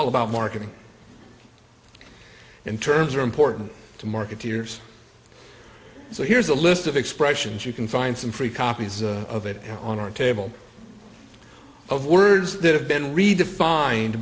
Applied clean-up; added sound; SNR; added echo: none; none; none; none.